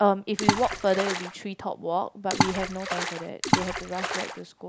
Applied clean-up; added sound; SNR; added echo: none; Water / Splash, splatter; 0 dB; none.